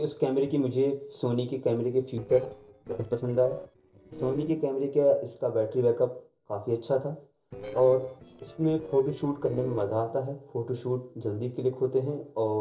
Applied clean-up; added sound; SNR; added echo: neural separator model SepFormer DNS4.